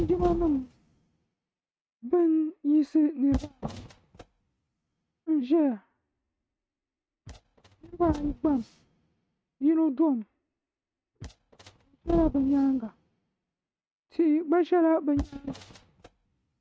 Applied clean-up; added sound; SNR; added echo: neural mask model RNNoise.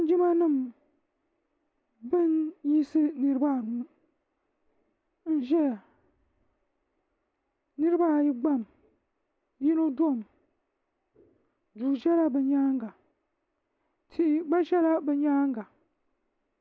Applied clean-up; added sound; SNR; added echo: none; none; none; none.